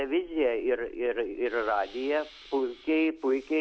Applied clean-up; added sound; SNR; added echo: none; none; none; none.